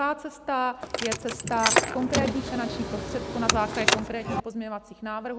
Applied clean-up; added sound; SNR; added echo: none; Car; -2 dB; none.